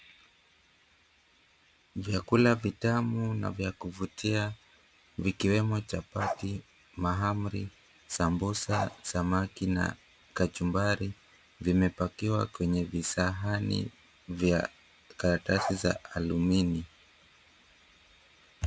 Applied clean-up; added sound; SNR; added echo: none; Bark; 9 dB; none.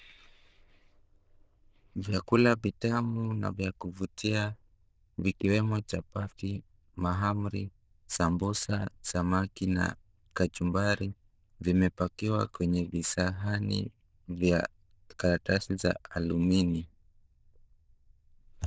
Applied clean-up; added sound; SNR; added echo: neural diffusion model UNIVERSE++.